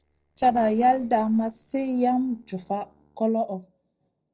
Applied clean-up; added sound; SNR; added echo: neural separator model SepFormer DNS4.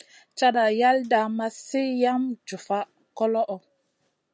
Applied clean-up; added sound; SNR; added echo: none; none; none; none.